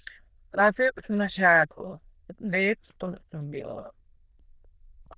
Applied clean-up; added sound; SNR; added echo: neural diffusion model UNIVERSE++.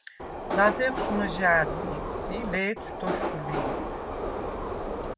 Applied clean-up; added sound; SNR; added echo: none; Subway, metro, underground; 1 dB; none.